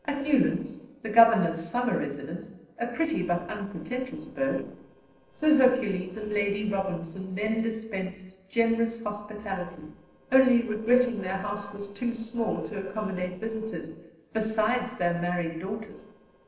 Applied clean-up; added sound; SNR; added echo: neural separator model SepFormer DNS4.